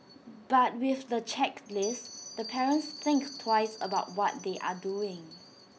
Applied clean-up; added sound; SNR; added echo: none; Bell; 16 dB; none.